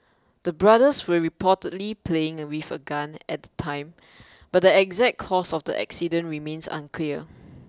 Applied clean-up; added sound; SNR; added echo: none; none; none; none.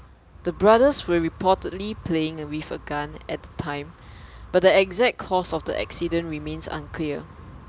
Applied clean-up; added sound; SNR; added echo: none; Wind; 18 dB; none.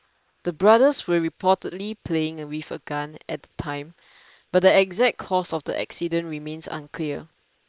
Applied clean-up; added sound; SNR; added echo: neural separator model SepFormer WHAM!.